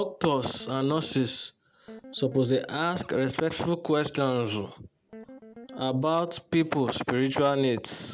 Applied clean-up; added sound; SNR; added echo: none; Guitar; 20 dB; none.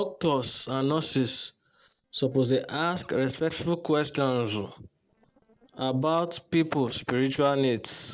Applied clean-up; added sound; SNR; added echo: neural separator model SepFormer DNS4.